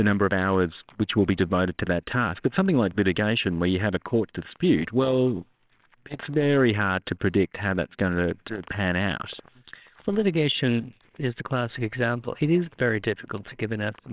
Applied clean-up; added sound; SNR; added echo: neural separator model SepFormer WHAMR!.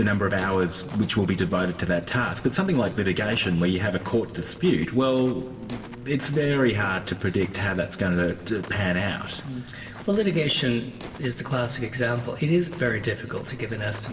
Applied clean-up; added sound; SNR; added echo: none; Walk, footsteps; 20 dB; reverberation time 2.0 s.